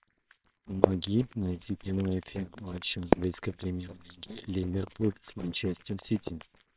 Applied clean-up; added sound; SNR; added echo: neural separator model SepFormer WHAMR!.